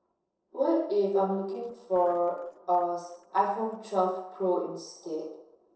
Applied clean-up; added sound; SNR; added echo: neural separator model SepFormer DNS4.